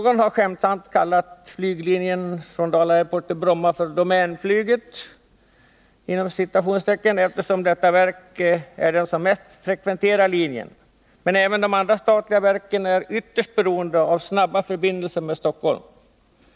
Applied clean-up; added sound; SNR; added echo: none; none; none; none.